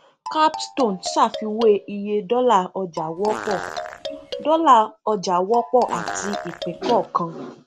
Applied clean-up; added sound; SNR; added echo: none; Fart + Marimba, xylophone; 11 dB; none.